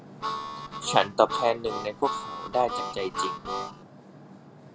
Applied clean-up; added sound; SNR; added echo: none; Harmonica; 5 dB; none.